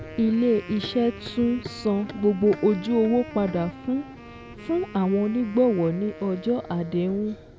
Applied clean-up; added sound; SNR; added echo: none; Run + Wind instrument, woodwind instrument; 15 dB; none.